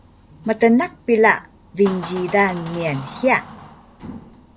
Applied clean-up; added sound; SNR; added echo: none; Door; 17 dB; none.